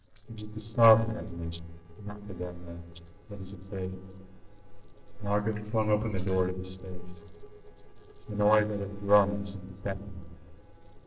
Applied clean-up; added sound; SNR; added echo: neural separator model SepFormer DNS4.